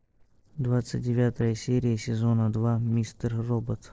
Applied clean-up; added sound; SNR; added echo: neural separator model SepFormer DNS4.